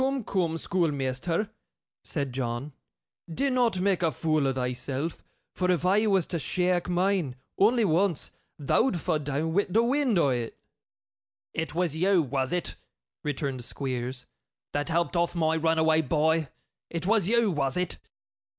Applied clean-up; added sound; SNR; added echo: none; none; none; none.